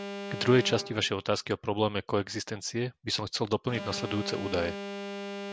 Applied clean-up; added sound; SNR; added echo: none; Alarm; 10 dB; none.